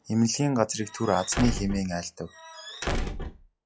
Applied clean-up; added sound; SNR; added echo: classical method log-MMSE.